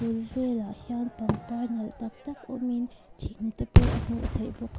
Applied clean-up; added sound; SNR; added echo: none; Fireworks; -3 dB; none.